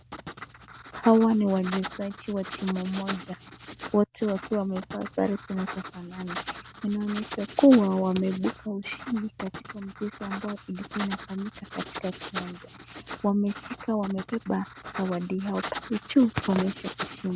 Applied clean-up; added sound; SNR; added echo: none; Writing; 11 dB; none.